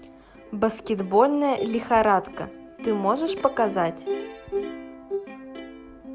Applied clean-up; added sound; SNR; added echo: none; Plucked string instrument; 10 dB; none.